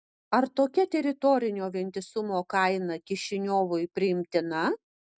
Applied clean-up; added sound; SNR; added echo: none; none; none; none.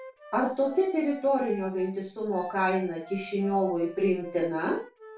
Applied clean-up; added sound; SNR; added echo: none; Wind instrument, woodwind instrument; 19 dB; reverberation time 0.3 s.